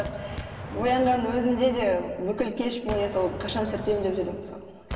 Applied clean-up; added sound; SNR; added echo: none; Gunshot, gunfire; 12 dB; reverberation time 2.0 s.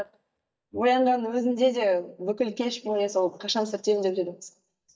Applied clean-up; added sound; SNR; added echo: neural mask model DeepFilterNet 3.